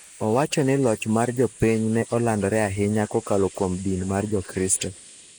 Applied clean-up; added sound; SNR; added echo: neural mask model Resemble Enhance denoiser.